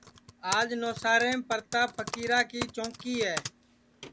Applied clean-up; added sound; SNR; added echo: none; Typing; 11 dB; none.